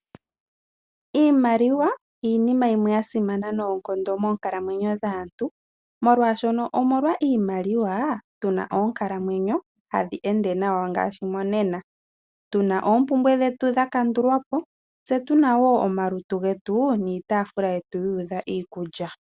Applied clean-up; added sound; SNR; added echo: none; none; none; none.